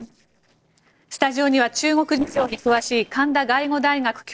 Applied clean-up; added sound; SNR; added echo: neural separator model SepFormer DNS4.